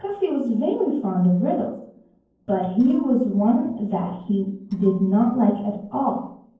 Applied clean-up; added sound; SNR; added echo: neural separator model SepFormer DNS4.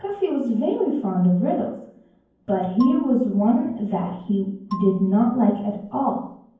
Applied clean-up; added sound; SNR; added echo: none; Marimba, xylophone; 20 dB; reverberation time 0.9 s.